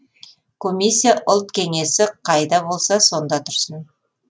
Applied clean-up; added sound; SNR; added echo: none; none; none; none.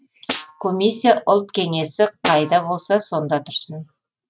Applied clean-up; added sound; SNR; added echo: neural mask model RNNoise.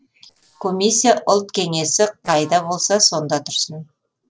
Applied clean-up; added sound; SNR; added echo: neural separator model SepFormer DNS4.